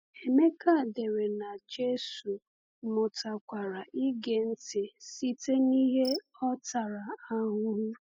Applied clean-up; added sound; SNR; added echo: classical method spectral subtraction.